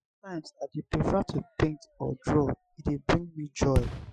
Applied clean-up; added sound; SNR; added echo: classical method Wiener filter.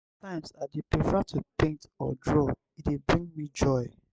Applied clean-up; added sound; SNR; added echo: none; none; none; none.